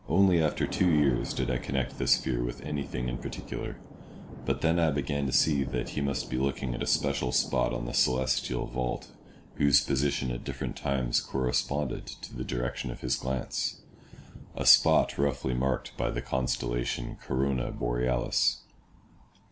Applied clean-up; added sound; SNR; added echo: none; Thunder; 16 dB; none.